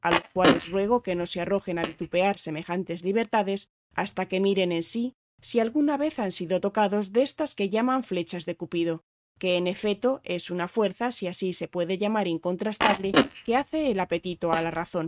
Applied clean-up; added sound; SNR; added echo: neural mask model RNNoise.